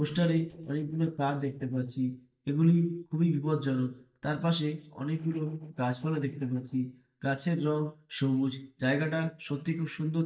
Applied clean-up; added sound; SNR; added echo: neural mask model DeepFilterNet 3.